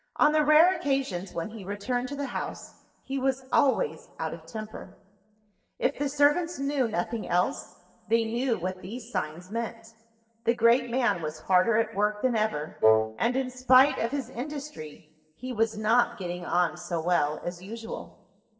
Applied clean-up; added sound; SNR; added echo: neural separator model SepFormer DNS4.